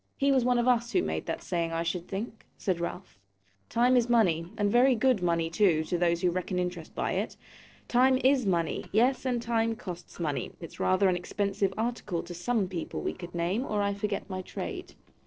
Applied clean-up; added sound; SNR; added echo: neural separator model SepFormer DNS4.